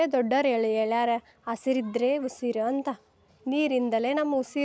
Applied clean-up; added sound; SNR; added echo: none; none; none; none.